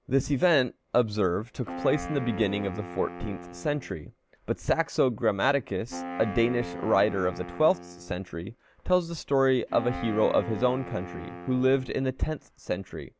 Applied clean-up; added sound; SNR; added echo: none; Wind instrument, woodwind instrument; 12 dB; none.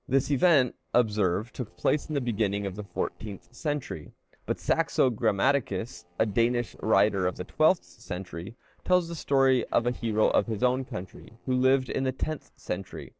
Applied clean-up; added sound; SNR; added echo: neural separator model SepFormer DNS4.